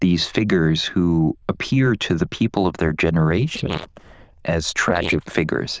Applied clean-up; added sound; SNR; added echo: neural diffusion model UNIVERSE++.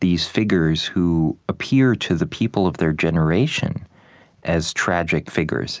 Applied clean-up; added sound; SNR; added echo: none; none; none; none.